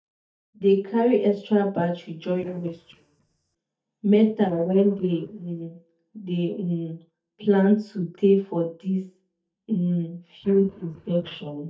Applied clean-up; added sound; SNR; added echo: neural mask model DeepFilterNet 3.